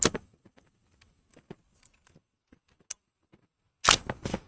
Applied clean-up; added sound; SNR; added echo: neural mask model RNNoise.